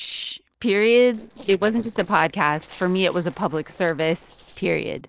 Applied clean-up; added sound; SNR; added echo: neural separator model SepFormer DNS4.